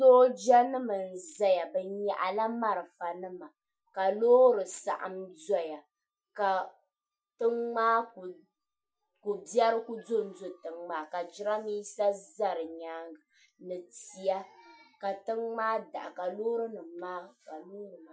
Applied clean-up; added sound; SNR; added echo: classical method Wiener filter.